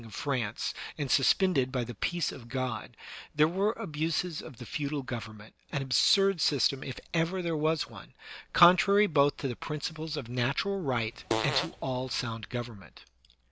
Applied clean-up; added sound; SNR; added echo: none; Fart; 5 dB; none.